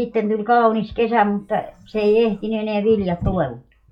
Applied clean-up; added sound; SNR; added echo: classical method log-MMSE.